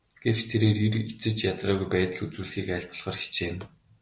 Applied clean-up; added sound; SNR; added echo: none; none; none; none.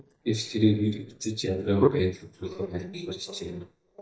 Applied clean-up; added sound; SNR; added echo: neural mask model DeepFilterNet 3.